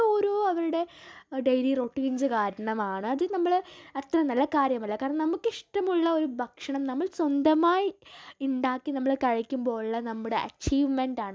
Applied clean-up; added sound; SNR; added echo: none; none; none; none.